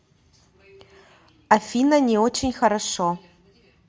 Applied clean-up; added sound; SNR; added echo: none; none; none; none.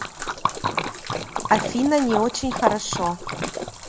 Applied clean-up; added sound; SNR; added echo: none; Splash, splatter; 3 dB; none.